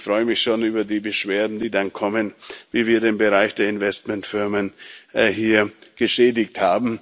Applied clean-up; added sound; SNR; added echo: none; none; none; none.